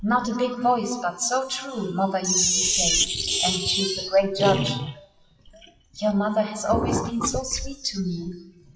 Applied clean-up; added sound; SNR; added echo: classical method WPE with log-MMSE.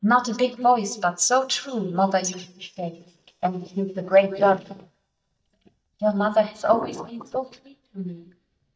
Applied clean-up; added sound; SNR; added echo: neural mask model DeepFilterNet 3.